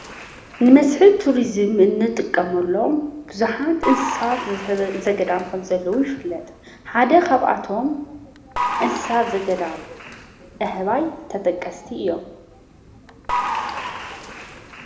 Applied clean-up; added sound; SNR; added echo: none; Applause / Crowd; 11 dB; reverberation time 0.7 s.